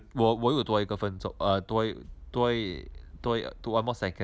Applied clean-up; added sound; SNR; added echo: none; none; none; none.